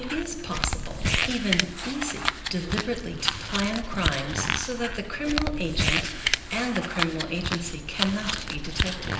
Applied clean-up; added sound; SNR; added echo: none; Crumpling, crinkling; -1 dB; reverberation time 0.9 s.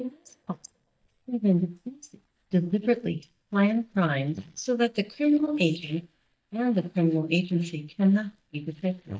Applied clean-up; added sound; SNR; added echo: neural mask model DeepFilterNet 3.